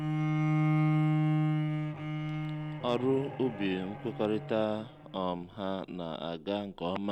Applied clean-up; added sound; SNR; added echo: none; Bowed string instrument; -2 dB; none.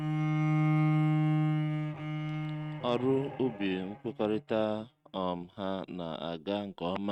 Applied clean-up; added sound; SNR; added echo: neural mask model RNNoise.